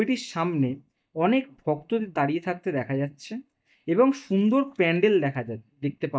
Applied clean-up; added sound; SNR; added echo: neural mask model DeepFilterNet 3.